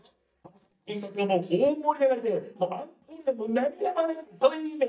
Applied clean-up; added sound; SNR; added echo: neural mask model DeepFilterNet 3.